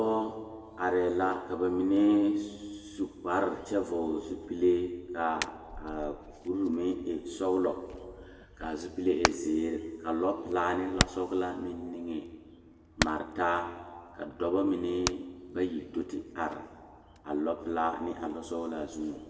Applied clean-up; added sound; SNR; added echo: none; Hammer; 10 dB; reverberation time 1.5 s.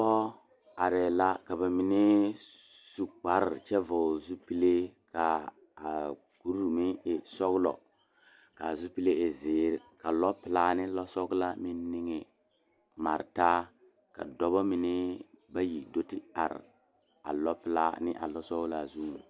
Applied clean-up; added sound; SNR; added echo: none; none; none; none.